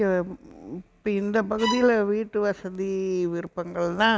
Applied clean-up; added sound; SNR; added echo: none; Bowed string instrument; 9 dB; none.